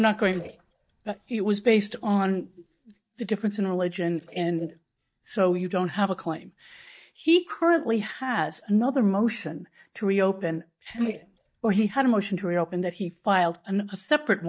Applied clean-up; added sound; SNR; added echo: neural mask model DeepFilterNet 3.